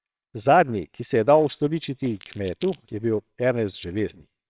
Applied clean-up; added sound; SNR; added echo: neural separator model SepFormer WHAMR!.